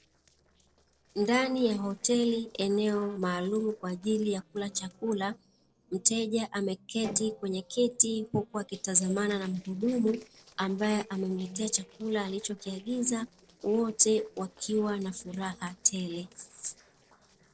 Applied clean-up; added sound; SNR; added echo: neural separator model SepFormer DNS4.